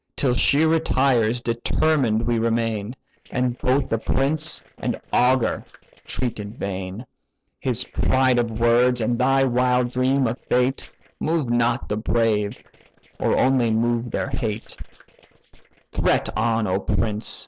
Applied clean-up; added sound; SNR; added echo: neural separator model SepFormer DNS4.